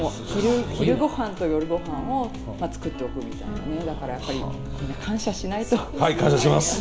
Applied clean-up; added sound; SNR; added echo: none; Piano; 12 dB; reverberation time 0.5 s.